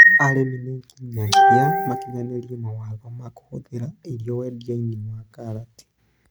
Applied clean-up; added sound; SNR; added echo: none; none; none; none.